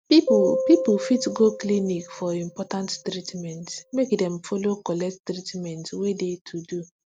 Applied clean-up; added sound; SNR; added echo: none; Piano; 5 dB; none.